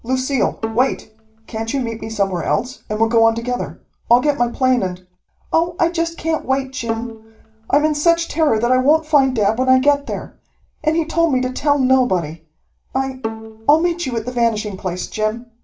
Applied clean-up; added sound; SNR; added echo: none; Bowed string instrument; 14 dB; reverberation time 0.3 s.